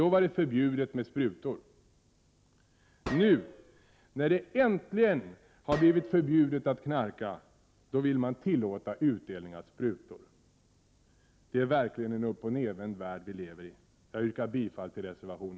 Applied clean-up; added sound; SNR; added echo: none; Gunshot, gunfire; 13 dB; none.